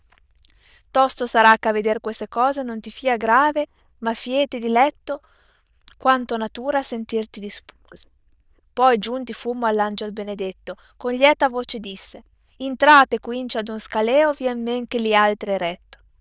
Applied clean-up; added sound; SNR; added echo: neural diffusion model UNIVERSE++.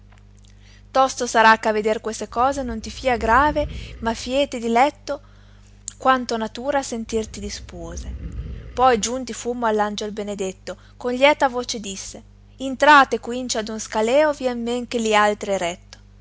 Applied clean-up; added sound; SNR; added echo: none; Animal; 14 dB; none.